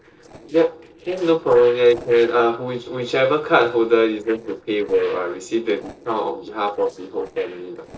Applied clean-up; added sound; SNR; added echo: neural separator model SepFormer DNS4.